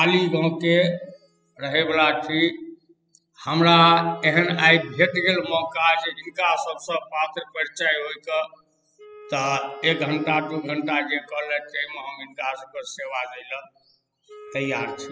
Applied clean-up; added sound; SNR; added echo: classical method spectral subtraction.